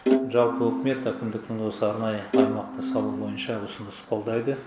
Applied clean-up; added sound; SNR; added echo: none; Bowed string instrument; 1 dB; none.